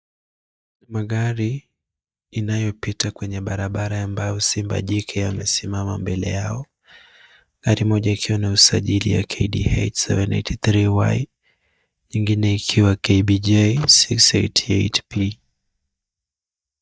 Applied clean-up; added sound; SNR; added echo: neural mask model DeepFilterNet 3.